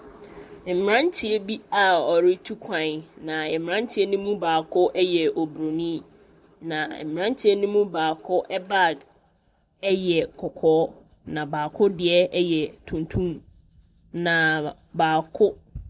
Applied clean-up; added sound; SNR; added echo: none; none; none; none.